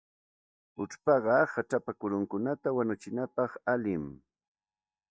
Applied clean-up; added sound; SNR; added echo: neural mask model DeepFilterNet 3.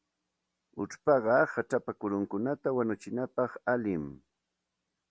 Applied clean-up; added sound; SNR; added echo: none; none; none; none.